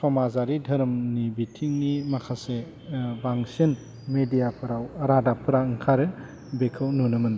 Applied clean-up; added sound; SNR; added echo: none; none; none; none.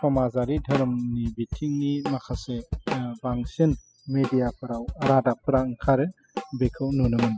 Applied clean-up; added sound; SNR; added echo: classical method spectral subtraction.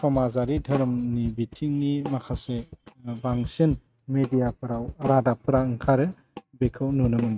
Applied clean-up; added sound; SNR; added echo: neural mask model RNNoise.